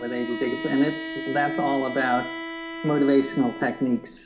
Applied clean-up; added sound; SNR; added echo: none; Bowed string instrument; 9 dB; reverberation time 0.4 s.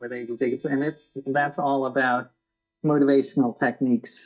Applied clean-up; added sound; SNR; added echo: neural mask model DeepFilterNet 3.